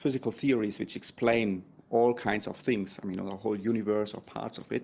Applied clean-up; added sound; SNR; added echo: none; none; none; none.